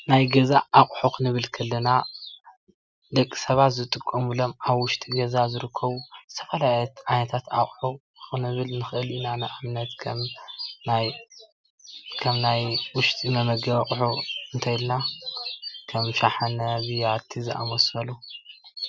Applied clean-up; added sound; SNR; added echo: none; none; none; none.